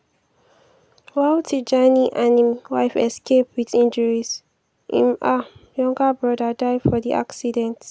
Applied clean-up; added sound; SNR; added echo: none; none; none; none.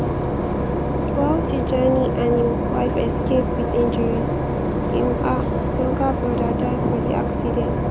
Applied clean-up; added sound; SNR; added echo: none; Engine / Boat, Water vehicle; -3 dB; none.